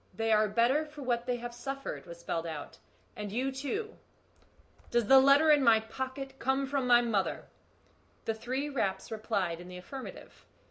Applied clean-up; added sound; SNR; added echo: none; none; none; none.